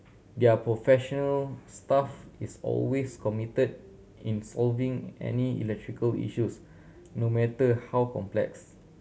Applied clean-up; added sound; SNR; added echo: none; none; none; none.